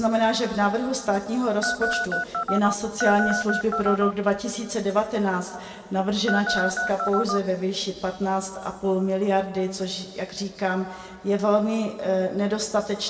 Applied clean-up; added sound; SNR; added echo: none; Telephone; 2 dB; reverberation time 1.8 s.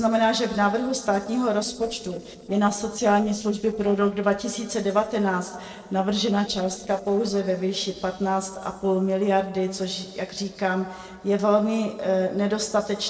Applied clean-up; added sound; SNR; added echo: neural separator model SepFormer DNS4.